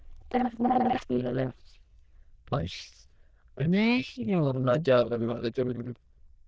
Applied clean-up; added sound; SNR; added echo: neural diffusion model UNIVERSE++.